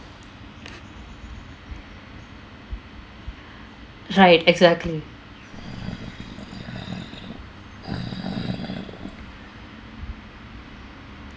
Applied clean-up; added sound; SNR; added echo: none; Animal; 7 dB; none.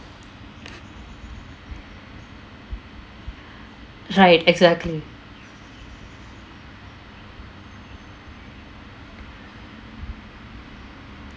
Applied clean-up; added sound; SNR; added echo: none; none; none; none.